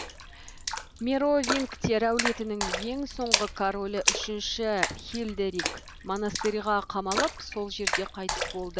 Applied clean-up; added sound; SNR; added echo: none; Splash, splatter; 3 dB; none.